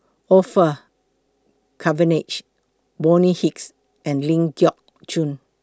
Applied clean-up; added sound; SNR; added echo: none; none; none; none.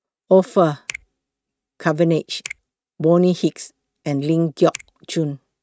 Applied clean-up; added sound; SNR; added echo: neural mask model RNNoise.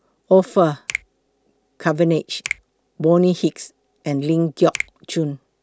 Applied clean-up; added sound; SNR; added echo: none; Finger snapping; 14 dB; none.